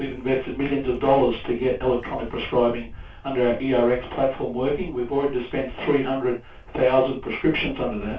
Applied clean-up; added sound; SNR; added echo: none; Camera; 17 dB; reverberation time 0.2 s.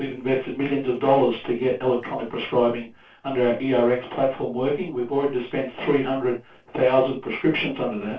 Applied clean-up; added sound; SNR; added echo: neural separator model SepFormer DNS4.